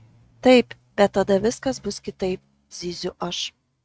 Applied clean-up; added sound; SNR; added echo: neural mask model RNNoise.